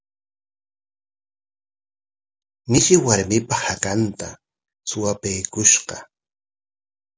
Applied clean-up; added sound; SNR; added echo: none; none; none; none.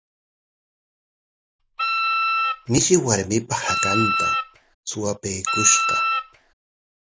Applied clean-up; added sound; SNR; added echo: none; Wind instrument, woodwind instrument; -2 dB; none.